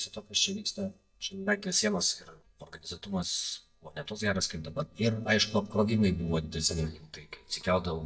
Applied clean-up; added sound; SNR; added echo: neural mask model DeepFilterNet 3.